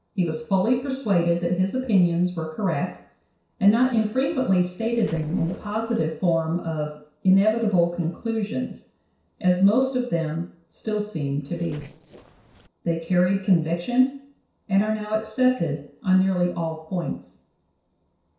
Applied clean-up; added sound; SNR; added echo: neural separator model SepFormer DNS4.